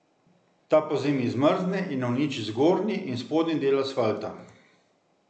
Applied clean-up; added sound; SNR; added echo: none; none; none; none.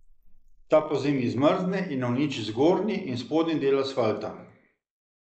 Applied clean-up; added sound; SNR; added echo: neural mask model Resemble Enhance denoiser.